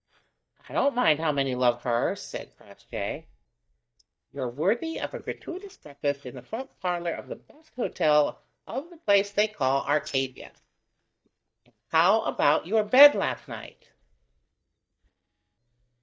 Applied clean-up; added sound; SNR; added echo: neural mask model DeepFilterNet 3.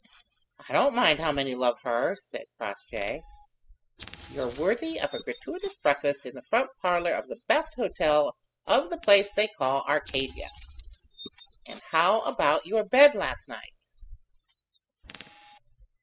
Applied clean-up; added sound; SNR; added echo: classical method spectral subtraction.